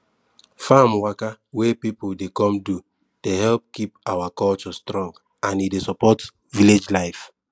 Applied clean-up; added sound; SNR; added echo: none; none; none; none.